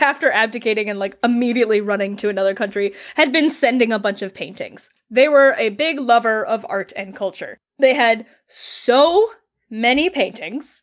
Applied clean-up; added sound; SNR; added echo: none; none; none; none.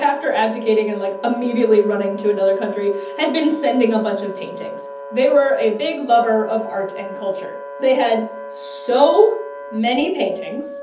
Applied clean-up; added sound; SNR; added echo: none; Wind instrument, woodwind instrument; 14 dB; reverberation time 0.7 s.